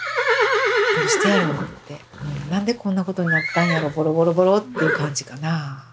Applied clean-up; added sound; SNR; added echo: none; Livestock, farm animals, working animals; 1 dB; none.